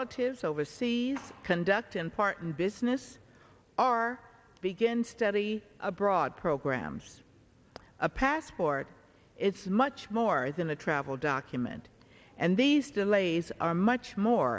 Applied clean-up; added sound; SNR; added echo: none; none; none; none.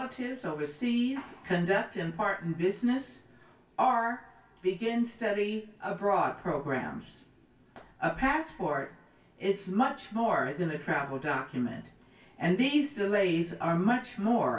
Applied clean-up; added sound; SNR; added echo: none; none; none; reverberation time 0.2 s.